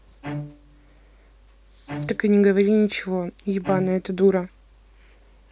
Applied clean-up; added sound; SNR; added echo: none; Bowed string instrument; 14 dB; none.